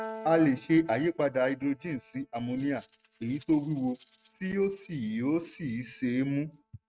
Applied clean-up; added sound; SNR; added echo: neural mask model RNNoise.